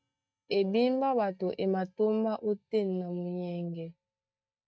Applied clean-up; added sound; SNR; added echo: neural mask model DeepFilterNet 3.